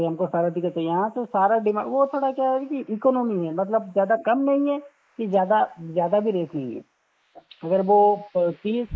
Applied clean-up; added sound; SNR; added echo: neural mask model Resemble Enhance denoiser.